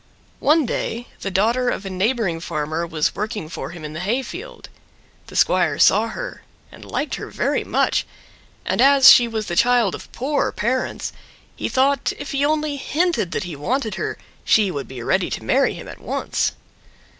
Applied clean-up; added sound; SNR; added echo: none; none; none; none.